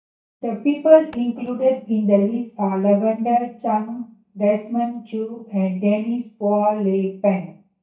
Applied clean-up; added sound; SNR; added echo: neural mask model DeepFilterNet 3.